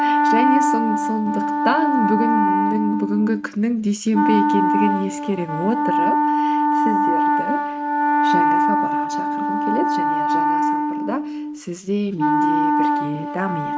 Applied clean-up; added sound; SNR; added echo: neural mask model RNNoise.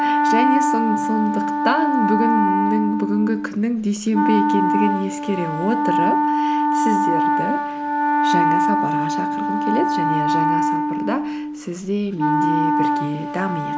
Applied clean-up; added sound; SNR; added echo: none; Wind instrument, woodwind instrument; -4 dB; none.